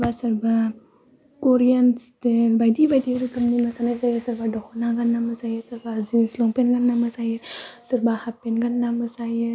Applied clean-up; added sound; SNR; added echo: none; none; none; none.